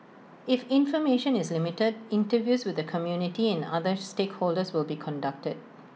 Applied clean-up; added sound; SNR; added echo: none; none; none; none.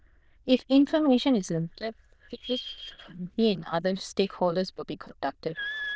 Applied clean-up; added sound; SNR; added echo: neural diffusion model UNIVERSE++.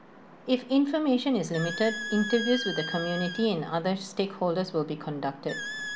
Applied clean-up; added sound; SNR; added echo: none; Squeak; 10 dB; none.